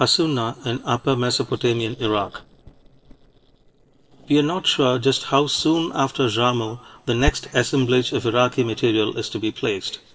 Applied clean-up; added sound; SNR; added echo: neural separator model SepFormer DNS4.